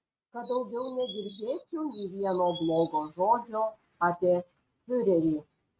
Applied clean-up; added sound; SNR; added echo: neural mask model RNNoise.